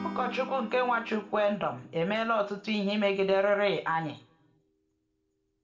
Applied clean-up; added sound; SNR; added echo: none; Acoustic guitar / Strum; 17 dB; reverberation time 0.4 s.